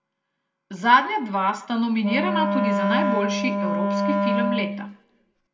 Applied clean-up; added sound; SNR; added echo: none; Wind instrument, woodwind instrument; -1 dB; reverberation time 0.7 s.